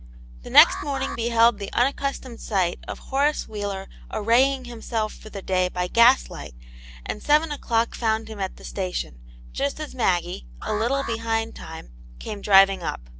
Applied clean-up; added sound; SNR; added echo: none; Alarm; 12 dB; none.